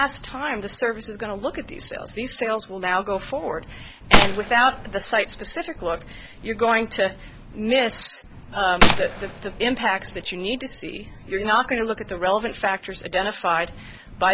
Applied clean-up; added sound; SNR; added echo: none; Gunshot, gunfire; -1 dB; none.